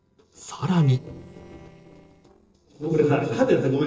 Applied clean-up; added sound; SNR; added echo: neural separator model SepFormer DNS4.